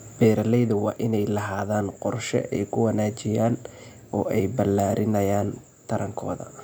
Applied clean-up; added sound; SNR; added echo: none; none; none; none.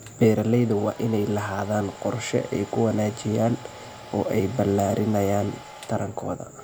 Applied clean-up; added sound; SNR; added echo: none; Domestic sounds, home sounds; 19 dB; none.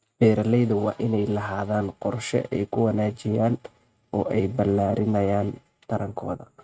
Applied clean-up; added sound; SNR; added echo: neural mask model RNNoise.